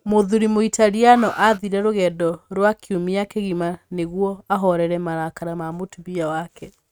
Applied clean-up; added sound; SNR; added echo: neural mask model RNNoise.